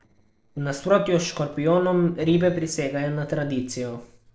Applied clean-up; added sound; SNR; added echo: neural separator model SepFormer DNS4.